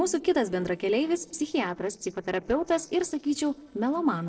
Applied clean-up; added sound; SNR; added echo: neural separator model SepFormer DNS4.